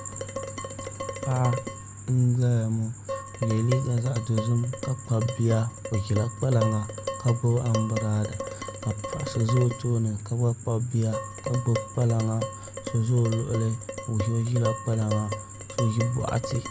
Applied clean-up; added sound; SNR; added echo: none; Dishes, pots, and pans; 10 dB; none.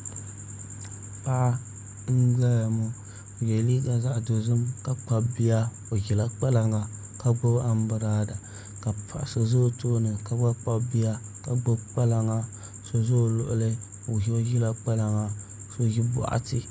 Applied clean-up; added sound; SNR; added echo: none; none; none; none.